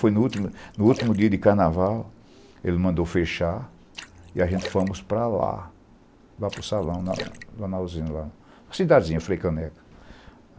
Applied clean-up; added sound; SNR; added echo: none; Splash, splatter; 17 dB; none.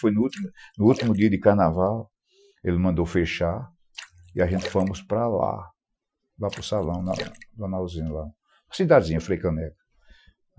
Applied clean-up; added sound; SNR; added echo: classical method Wiener filter.